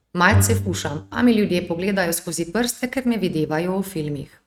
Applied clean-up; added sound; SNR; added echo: neural mask model RNNoise.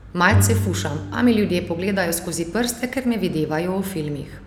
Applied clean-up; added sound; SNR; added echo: none; Bowed string instrument; 4 dB; none.